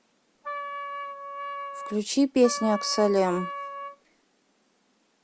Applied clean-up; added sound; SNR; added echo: none; Wind instrument, woodwind instrument; 8 dB; none.